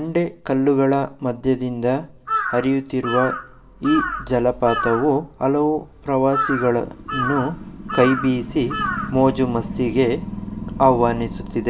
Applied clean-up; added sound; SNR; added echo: none; Bird vocalization, bird call, bird song / Crow; 7 dB; reverberation time 0.5 s.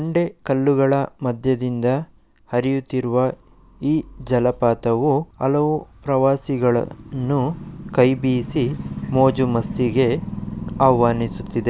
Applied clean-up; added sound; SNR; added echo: none; none; none; none.